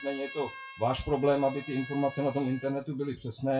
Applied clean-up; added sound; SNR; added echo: classical method WPE with log-MMSE.